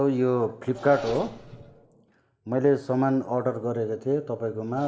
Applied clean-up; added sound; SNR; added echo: none; Engine; 19 dB; reverberation time 3.0 s.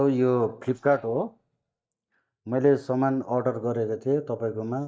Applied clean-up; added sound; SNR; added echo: neural mask model DeepFilterNet 3.